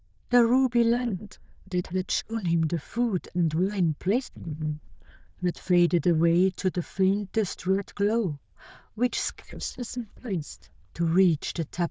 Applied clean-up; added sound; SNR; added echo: neural diffusion model UNIVERSE++.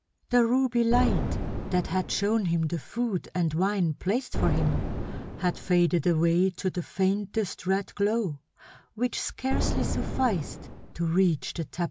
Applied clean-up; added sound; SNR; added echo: none; Boom; 3 dB; none.